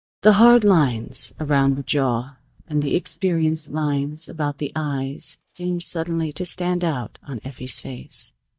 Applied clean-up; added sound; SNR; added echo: neural mask model DeepFilterNet 3.